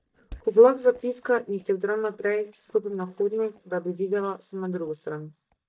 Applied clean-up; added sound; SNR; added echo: neural mask model DeepFilterNet 3.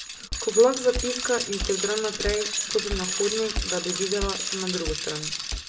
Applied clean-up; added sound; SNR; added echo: none; Bicycle; 3 dB; reverberation time 0.4 s.